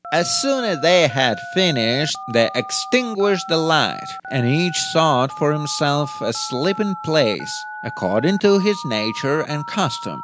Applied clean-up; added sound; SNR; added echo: none; Telephone; 12 dB; none.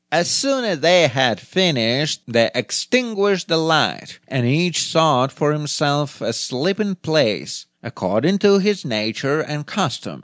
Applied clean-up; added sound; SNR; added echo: none; none; none; none.